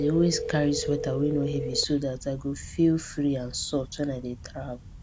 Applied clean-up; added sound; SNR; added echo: none; Telephone; 9 dB; none.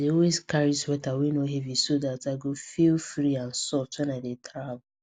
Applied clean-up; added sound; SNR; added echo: none; none; none; none.